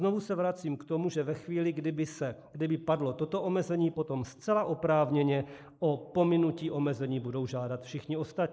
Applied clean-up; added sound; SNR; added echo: neural mask model Resemble Enhance denoiser.